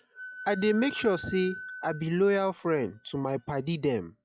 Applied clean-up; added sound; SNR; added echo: classical method log-MMSE.